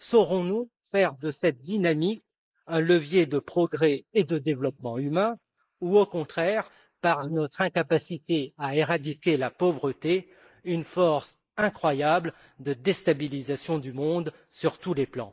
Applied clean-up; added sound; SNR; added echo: neural mask model Resemble Enhance denoiser.